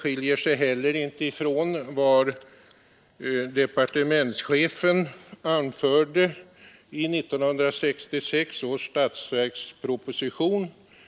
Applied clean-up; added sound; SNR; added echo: neural mask model Resemble Enhance denoiser.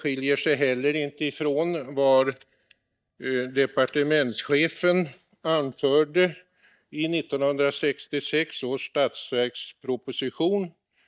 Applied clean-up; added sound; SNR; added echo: neural mask model DeepFilterNet 3.